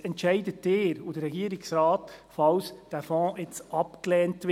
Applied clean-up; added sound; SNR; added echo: none; none; none; none.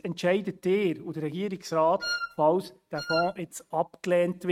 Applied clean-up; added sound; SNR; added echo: neural mask model RNNoise.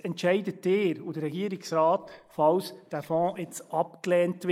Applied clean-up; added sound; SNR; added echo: neural mask model Resemble Enhance denoiser.